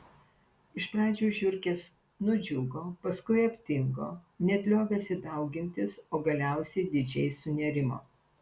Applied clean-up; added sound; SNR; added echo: none; none; none; none.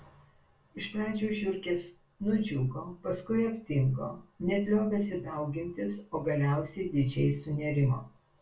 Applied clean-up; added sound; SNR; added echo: none; none; none; reverberation time 0.3 s.